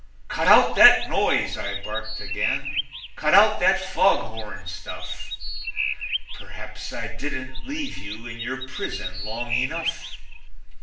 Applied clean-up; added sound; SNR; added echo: none; Chirp, tweet; 10 dB; reverberation time 0.5 s.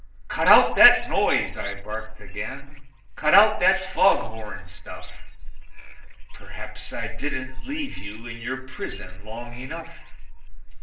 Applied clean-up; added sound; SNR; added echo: neural separator model SepFormer DNS4.